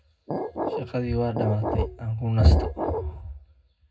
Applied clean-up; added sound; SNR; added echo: none; Glass; 6 dB; reverberation time 0.3 s.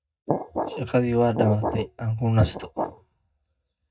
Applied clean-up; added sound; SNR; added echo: neural mask model DeepFilterNet 3.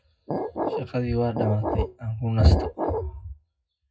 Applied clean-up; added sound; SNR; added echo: classical method WPE with log-MMSE.